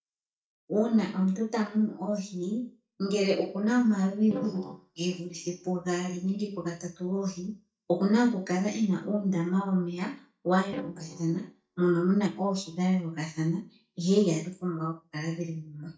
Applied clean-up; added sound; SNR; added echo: neural mask model DeepFilterNet 3.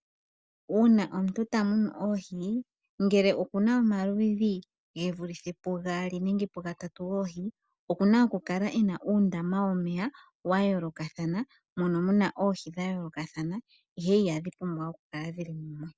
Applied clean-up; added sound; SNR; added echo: none; none; none; none.